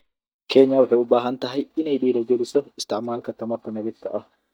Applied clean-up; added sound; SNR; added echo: neural mask model DeepFilterNet 3.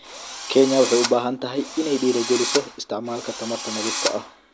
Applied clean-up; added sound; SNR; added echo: none; Drill; 7 dB; none.